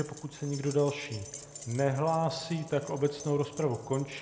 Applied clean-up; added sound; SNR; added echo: none; Keys jangling; 18 dB; reverberation time 1.4 s.